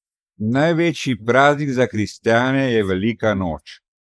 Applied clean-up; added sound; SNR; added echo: neural mask model Resemble Enhance denoiser.